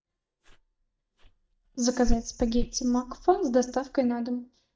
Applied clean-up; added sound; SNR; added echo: neural mask model DeepFilterNet 3.